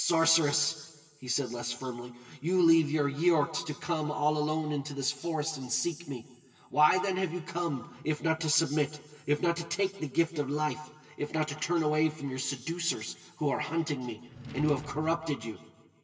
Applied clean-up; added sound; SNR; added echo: none; Drawer open or close; 15 dB; reverberation time 1.3 s.